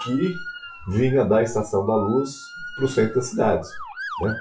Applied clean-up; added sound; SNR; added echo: classical method WPE with log-MMSE.